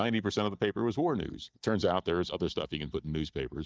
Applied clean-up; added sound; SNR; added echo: neural mask model DeepFilterNet 3.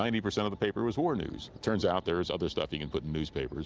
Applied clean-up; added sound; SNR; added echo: none; none; none; none.